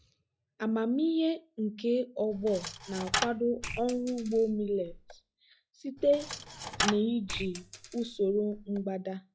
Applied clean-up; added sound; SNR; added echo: classical method log-MMSE.